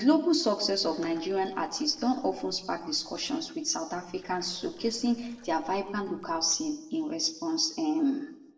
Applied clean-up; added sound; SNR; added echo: neural separator model SepFormer DNS4.